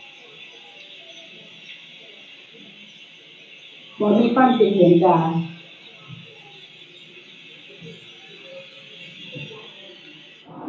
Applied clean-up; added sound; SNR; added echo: none; none; none; reverberation time 0.6 s.